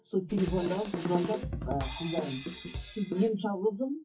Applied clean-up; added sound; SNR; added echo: classical method WPE with log-MMSE.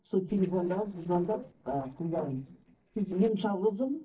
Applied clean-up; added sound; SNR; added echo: neural separator model SepFormer DNS4.